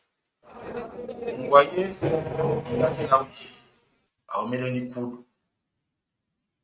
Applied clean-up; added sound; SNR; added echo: neural mask model RNNoise.